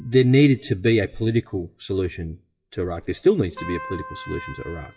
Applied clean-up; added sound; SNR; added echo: classical method WPE with log-MMSE.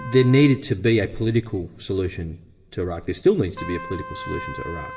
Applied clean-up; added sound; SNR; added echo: none; Trumpet; 16 dB; reverberation time 1.3 s.